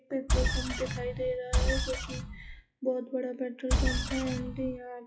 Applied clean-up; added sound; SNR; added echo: classical method WPE with log-MMSE.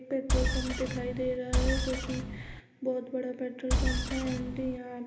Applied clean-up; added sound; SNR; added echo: none; Engine; -4 dB; reverberation time 0.8 s.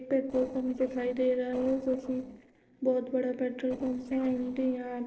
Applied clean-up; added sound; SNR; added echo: neural separator model SepFormer DNS4.